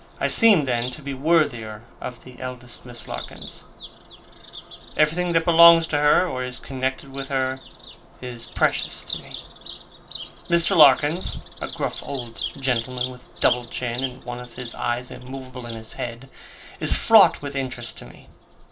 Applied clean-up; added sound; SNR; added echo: none; Bird vocalization, bird call, bird song; 14 dB; reverberation time 0.2 s.